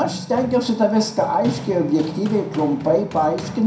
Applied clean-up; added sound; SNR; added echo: none; Run; 12 dB; reverberation time 0.5 s.